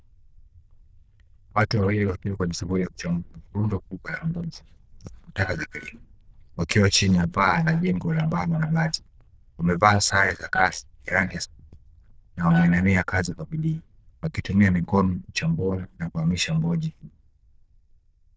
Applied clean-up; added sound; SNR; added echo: neural diffusion model UNIVERSE++.